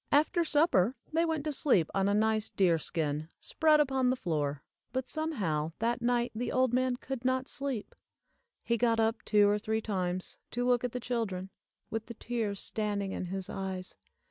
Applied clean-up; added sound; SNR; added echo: none; none; none; none.